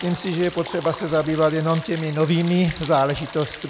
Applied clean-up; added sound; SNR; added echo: none; Liquid; 12 dB; none.